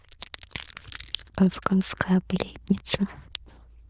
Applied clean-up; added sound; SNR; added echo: neural diffusion model UNIVERSE++.